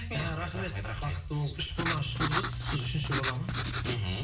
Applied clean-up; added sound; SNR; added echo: none; Writing; -4 dB; reverberation time 0.6 s.